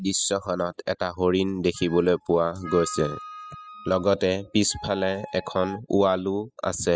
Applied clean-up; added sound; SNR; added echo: classical method spectral subtraction.